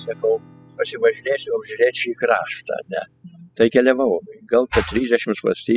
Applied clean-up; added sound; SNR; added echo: classical method spectral subtraction.